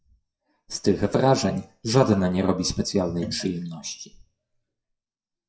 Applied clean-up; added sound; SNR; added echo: classical method WPE with log-MMSE.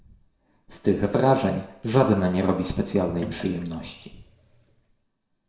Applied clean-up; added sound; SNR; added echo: none; Sink (filling or washing); 18 dB; reverberation time 0.6 s.